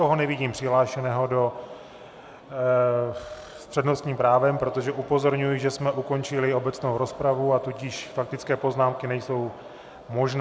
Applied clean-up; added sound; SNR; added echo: none; none; none; none.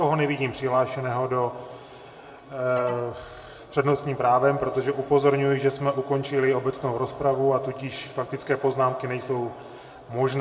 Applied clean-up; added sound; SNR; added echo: none; Alarm; 17 dB; reverberation time 1.0 s.